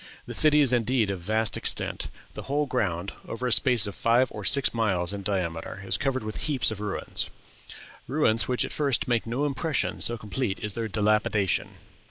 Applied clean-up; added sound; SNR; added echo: none; none; none; none.